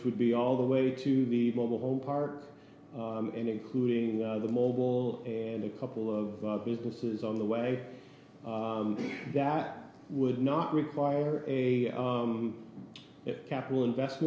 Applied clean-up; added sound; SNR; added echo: none; none; none; none.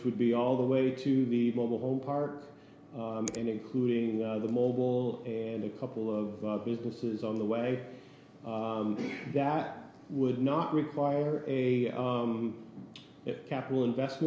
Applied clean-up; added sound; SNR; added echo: none; Finger snapping; 19 dB; none.